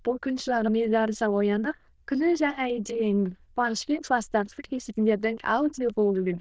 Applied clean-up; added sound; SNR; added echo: neural diffusion model UNIVERSE++.